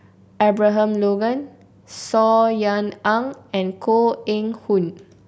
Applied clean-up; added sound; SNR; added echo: none; none; none; none.